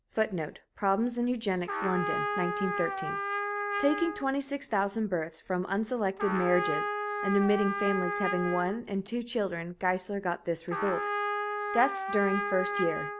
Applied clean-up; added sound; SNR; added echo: none; Trumpet; 4 dB; none.